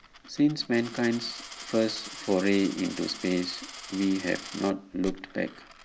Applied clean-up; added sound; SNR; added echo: none; Coin (dropping); 14 dB; none.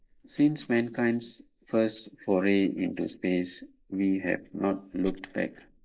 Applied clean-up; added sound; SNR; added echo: neural mask model Resemble Enhance denoiser.